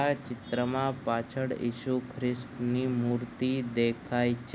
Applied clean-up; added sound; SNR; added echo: none; none; none; none.